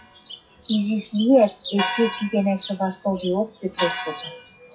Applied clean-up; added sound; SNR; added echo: classical method WPE with log-MMSE.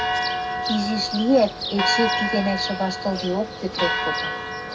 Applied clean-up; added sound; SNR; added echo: none; Church bell; 2 dB; reverberation time 0.3 s.